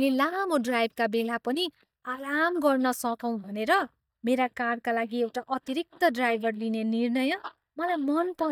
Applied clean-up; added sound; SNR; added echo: neural mask model DeepFilterNet 3.